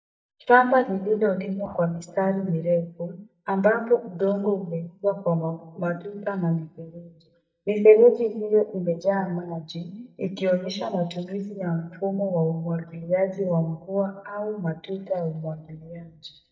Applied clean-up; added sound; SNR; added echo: neural mask model DeepFilterNet 3.